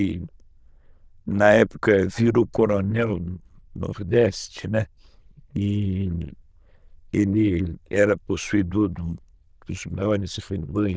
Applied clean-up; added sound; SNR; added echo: neural diffusion model UNIVERSE++.